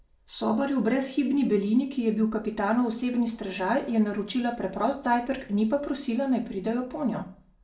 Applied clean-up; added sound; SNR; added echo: none; none; none; reverberation time 0.2 s.